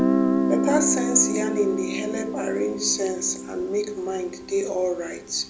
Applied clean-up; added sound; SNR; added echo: none; Guitar; 1 dB; reverberation time 0.4 s.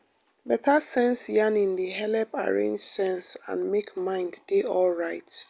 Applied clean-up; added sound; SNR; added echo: none; none; none; none.